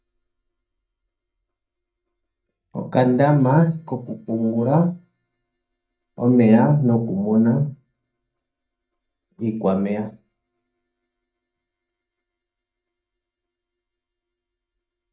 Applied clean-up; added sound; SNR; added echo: neural mask model DeepFilterNet 3.